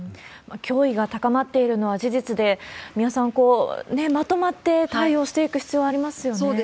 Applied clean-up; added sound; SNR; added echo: none; none; none; none.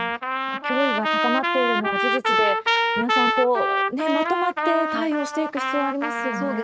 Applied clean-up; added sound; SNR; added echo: neural mask model RNNoise.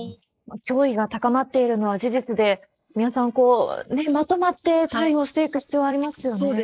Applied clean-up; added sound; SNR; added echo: neural mask model Resemble Enhance denoiser.